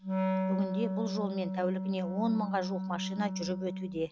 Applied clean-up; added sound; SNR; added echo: none; Wind instrument, woodwind instrument; 0 dB; none.